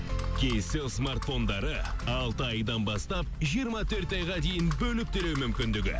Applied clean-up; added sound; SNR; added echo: none; Computer keyboard; 3 dB; none.